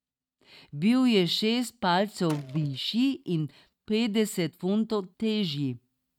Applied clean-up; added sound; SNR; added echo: neural mask model RNNoise.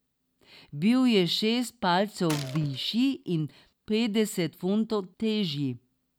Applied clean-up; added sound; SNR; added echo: none; Gunshot, gunfire; 15 dB; none.